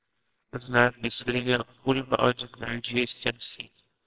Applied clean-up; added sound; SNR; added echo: neural separator model SepFormer WHAMR!.